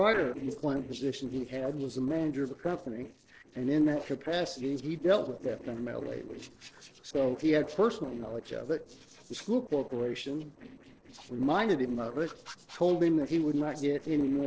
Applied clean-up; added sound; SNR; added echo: neural separator model SepFormer DNS4.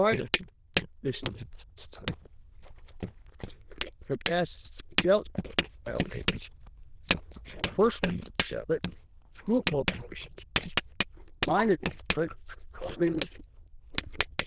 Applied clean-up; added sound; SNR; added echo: neural diffusion model UNIVERSE++.